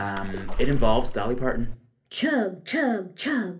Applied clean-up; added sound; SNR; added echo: none; Splash, splatter; -3 dB; reverberation time 0.3 s.